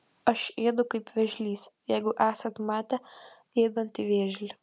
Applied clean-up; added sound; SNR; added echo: none; none; none; none.